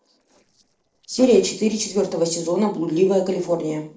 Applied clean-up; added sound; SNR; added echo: neural separator model SepFormer DNS4.